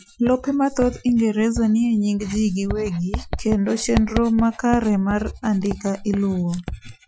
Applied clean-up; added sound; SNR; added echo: classical method Wiener filter.